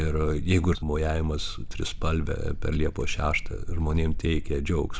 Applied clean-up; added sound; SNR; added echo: none; none; none; none.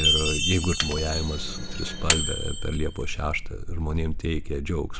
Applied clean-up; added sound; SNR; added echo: none; Chime + Microwave oven; 3 dB; none.